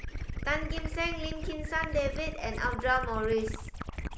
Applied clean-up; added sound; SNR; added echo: none; Gurgling / Liquid; 3 dB; none.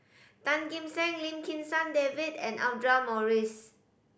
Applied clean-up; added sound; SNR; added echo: none; none; none; none.